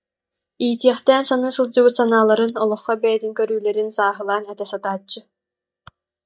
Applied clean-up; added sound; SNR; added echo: neural mask model DeepFilterNet 3.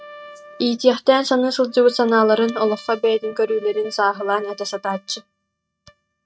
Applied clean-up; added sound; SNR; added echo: neural mask model RNNoise.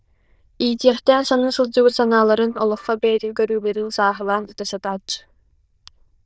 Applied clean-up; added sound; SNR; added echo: neural diffusion model UNIVERSE++.